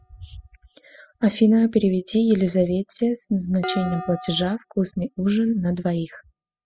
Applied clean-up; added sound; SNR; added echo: classical method spectral subtraction.